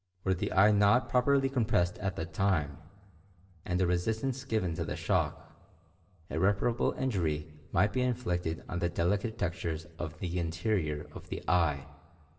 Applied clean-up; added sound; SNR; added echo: none; none; none; reverberation time 0.6 s.